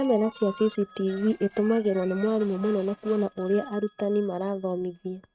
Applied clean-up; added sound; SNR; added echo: neural mask model RNNoise.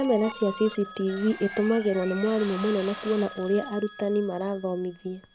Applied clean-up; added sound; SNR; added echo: none; Drill + Telephone; 14 dB; none.